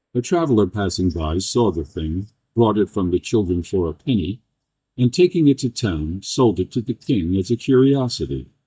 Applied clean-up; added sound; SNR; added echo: neural mask model DeepFilterNet 3.